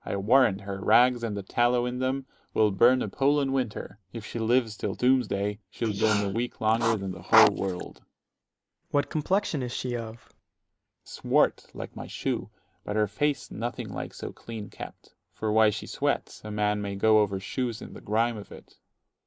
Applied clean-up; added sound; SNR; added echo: neural mask model Resemble Enhance denoiser.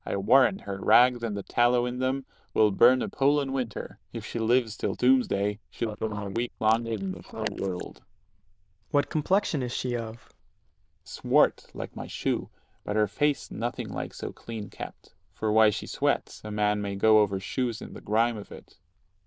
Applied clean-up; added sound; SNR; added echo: neural diffusion model UNIVERSE++.